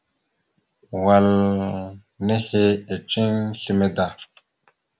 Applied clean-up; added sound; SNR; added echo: none; none; none; none.